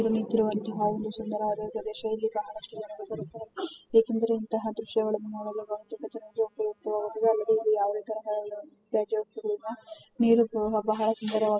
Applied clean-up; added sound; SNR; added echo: classical method spectral subtraction.